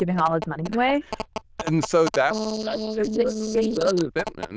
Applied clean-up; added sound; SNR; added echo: neural diffusion model UNIVERSE++.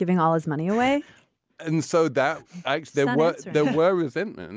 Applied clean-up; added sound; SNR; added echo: none; none; none; none.